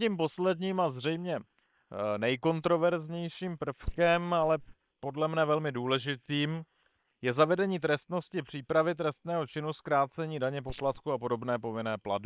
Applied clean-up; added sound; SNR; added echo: neural separator model SepFormer WHAM!.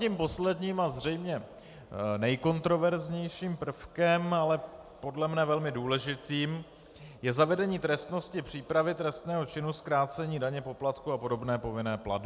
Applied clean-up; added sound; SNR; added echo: none; none; none; none.